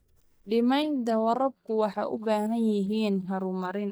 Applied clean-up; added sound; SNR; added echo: neural mask model DeepFilterNet 3.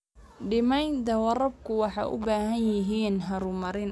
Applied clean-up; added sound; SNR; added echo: none; none; none; none.